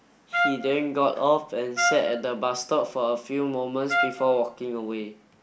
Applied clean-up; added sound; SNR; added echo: none; Trumpet; 4 dB; none.